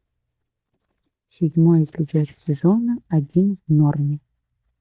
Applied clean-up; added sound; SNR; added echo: neural mask model DeepFilterNet 3.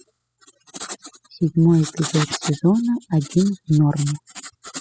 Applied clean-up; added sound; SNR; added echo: classical method spectral subtraction.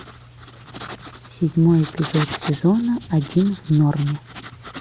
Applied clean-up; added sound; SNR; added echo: none; Writing; 12 dB; none.